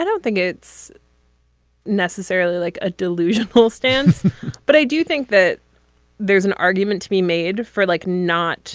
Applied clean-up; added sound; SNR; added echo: none; none; none; none.